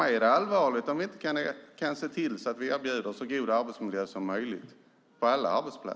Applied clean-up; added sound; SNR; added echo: none; none; none; none.